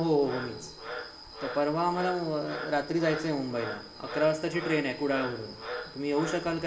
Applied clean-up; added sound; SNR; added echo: none; Frog; 10 dB; reverberation time 0.5 s.